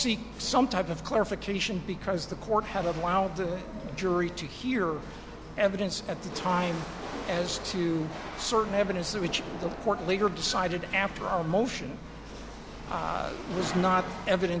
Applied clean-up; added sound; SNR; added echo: none; Rattle / Chatter / Hiss / Engine / Mechanisms; 10 dB; none.